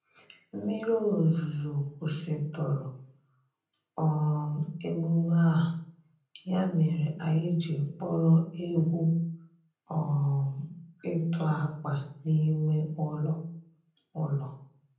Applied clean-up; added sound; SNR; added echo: none; none; none; reverberation time 0.6 s.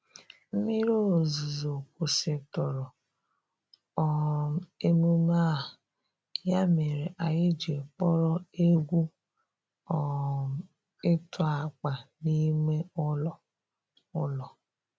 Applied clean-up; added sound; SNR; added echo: none; none; none; none.